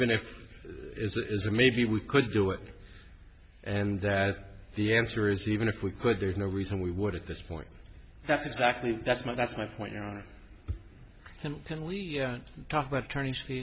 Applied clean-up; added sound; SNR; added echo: none; none; none; none.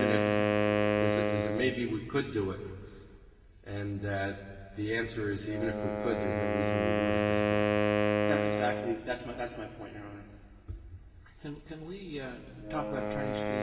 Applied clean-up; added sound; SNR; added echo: none; Wind instrument, woodwind instrument; -4 dB; reverberation time 2.6 s.